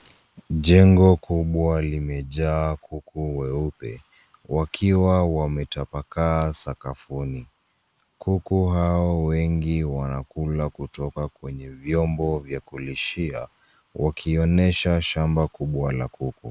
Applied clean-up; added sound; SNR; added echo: none; none; none; none.